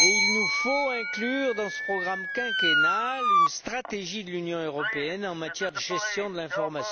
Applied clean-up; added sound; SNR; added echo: none; Bell + Motor vehicle (road) / Siren; -3 dB; none.